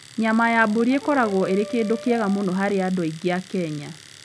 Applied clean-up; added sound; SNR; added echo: none; Brass instrument + Domestic sounds, home sounds; 17 dB; none.